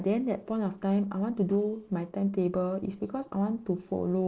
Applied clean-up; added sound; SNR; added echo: neural separator model SepFormer DNS4.